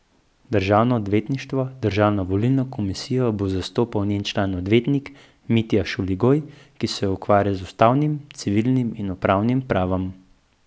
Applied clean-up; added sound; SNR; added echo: none; none; none; none.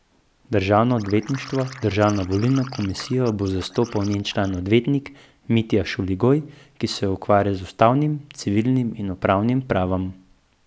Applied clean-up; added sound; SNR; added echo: none; Liquid; 19 dB; none.